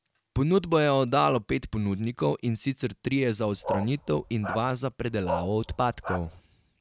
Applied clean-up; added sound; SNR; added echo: none; Bark; 8 dB; none.